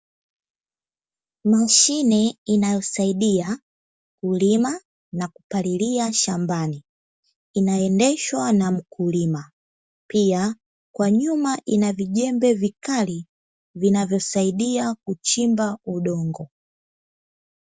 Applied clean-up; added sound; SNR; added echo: none; none; none; none.